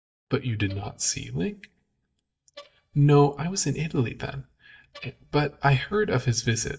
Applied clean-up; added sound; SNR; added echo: neural mask model DeepFilterNet 3.